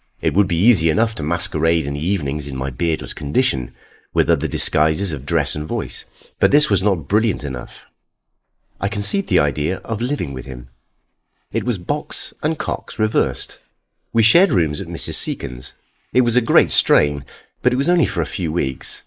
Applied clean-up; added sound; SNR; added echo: neural mask model Resemble Enhance denoiser.